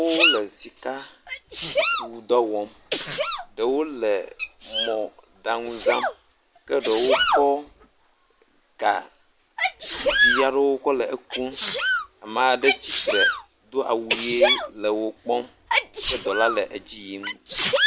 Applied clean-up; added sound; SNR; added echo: none; Sneeze; -1 dB; none.